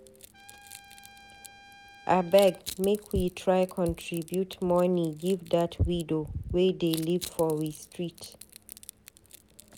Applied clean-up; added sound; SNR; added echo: none; Crushing + Trumpet; 18 dB; none.